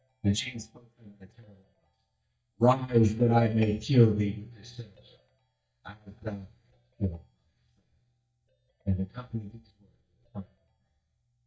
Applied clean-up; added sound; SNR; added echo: neural mask model DeepFilterNet 3.